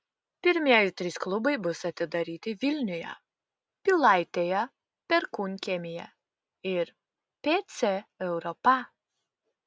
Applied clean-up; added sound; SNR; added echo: none; none; none; none.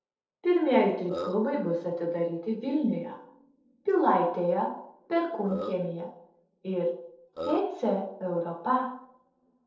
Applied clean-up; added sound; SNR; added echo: neural separator model SepFormer DNS4.